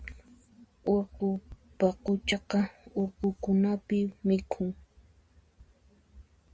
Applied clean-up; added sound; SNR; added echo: none; none; none; none.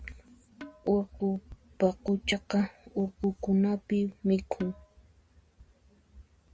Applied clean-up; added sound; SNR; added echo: none; Percussion; 18 dB; none.